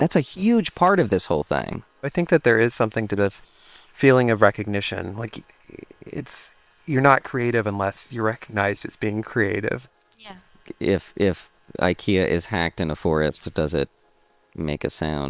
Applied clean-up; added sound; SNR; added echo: neural separator model SepFormer WHAM!.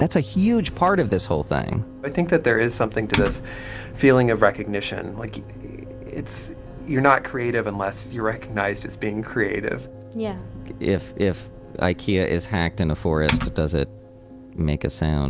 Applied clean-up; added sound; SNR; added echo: none; Typing; 2 dB; none.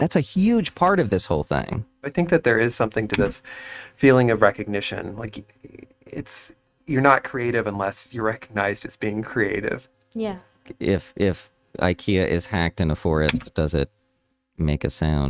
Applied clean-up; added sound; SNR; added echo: neural mask model RNNoise.